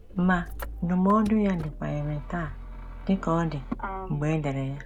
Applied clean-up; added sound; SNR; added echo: none; Motor vehicle (road); 10 dB; none.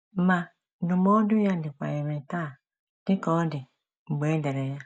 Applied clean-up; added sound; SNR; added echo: none; none; none; none.